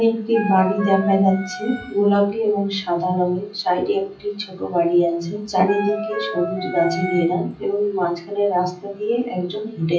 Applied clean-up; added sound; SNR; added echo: classical method WPE with log-MMSE.